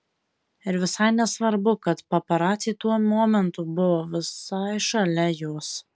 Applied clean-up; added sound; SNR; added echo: none; none; none; none.